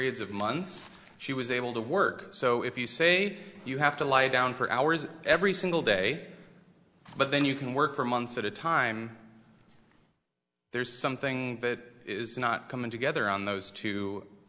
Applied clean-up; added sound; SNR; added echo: none; Tap; 14 dB; none.